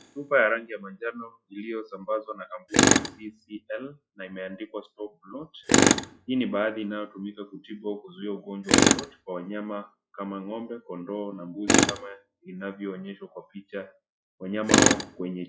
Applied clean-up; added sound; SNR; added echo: classical method log-MMSE.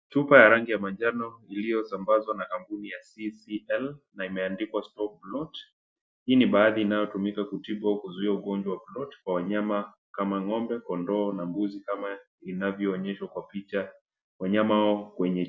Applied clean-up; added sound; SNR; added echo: none; none; none; none.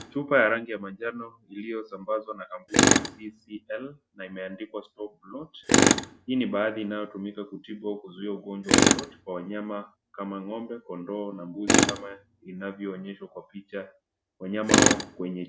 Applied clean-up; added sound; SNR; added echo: none; Tools; -4 dB; none.